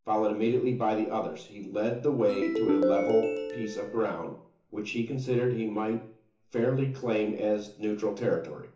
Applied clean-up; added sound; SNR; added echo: none; Ringtone; 0 dB; reverberation time 0.7 s.